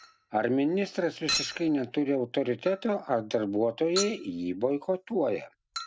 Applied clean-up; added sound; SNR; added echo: none; Chink, clink; 11 dB; none.